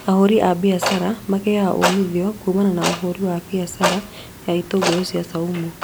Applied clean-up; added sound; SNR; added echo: none; Clock; 7 dB; none.